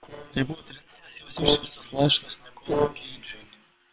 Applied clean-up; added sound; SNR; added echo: neural separator model SepFormer WHAM!.